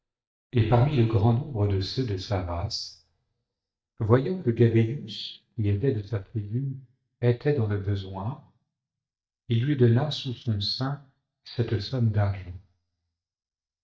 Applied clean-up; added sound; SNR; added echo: neural mask model DeepFilterNet 3.